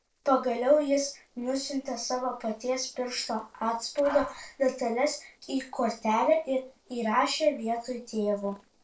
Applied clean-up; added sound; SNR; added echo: neural separator model SepFormer DNS4.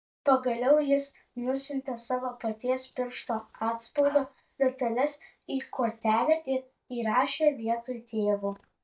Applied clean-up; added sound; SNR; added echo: neural mask model DeepFilterNet 3.